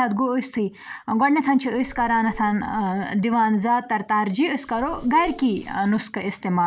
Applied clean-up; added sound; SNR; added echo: none; Subway, metro, underground / Doorbell; 19 dB; none.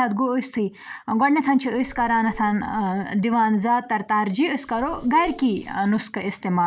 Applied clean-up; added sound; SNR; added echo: neural mask model DeepFilterNet 3.